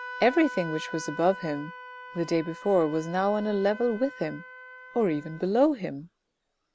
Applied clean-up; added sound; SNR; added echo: none; Wind instrument, woodwind instrument; 15 dB; none.